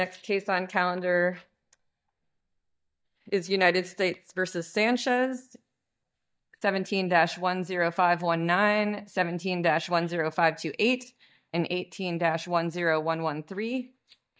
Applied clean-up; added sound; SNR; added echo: neural mask model DeepFilterNet 3.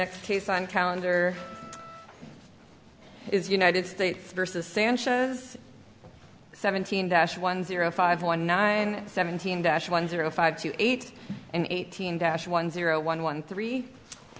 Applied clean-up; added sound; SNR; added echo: none; Wind instrument, woodwind instrument; 20 dB; none.